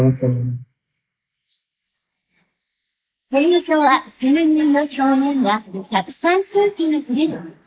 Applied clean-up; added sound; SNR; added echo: neural mask model Resemble Enhance denoiser.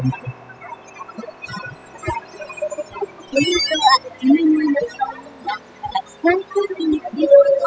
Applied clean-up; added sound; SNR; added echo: classical method spectral subtraction.